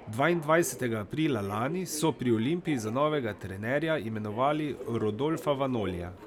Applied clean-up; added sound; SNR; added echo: none; Subway, metro, underground; 15 dB; none.